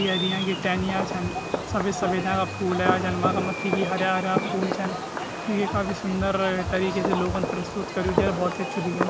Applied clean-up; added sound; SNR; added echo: none; Fireworks; 4 dB; none.